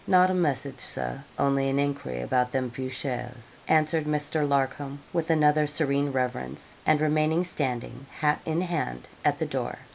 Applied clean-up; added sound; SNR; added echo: none; none; none; none.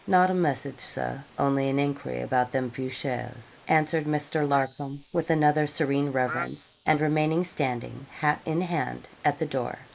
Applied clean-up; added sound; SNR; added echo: neural mask model Resemble Enhance denoiser.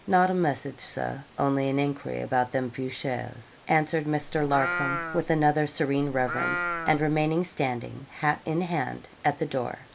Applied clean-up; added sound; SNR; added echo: none; Livestock, farm animals, working animals; 5 dB; none.